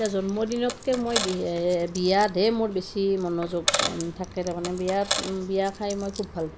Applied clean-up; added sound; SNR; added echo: none; Coin (dropping); 8 dB; none.